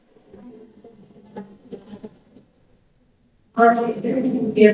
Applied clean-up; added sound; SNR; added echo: neural mask model DeepFilterNet 3.